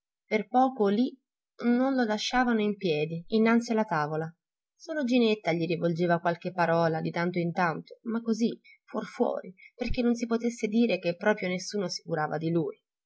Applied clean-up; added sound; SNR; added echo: none; none; none; none.